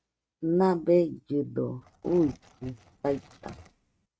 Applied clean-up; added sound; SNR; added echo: neural mask model RNNoise.